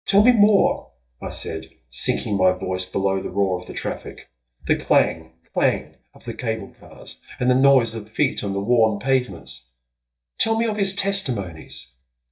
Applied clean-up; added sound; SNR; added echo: neural mask model DeepFilterNet 3.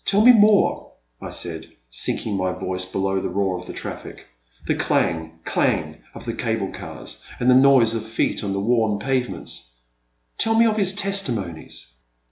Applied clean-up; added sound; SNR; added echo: none; none; none; none.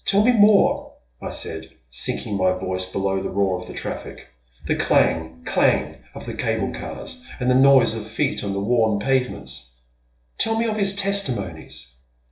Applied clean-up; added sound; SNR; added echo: neural separator model SepFormer DNS4.